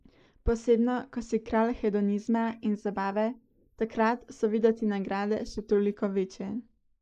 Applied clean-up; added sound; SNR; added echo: neural mask model Resemble Enhance denoiser.